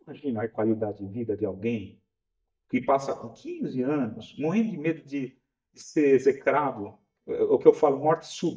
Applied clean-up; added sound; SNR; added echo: neural mask model DeepFilterNet 3.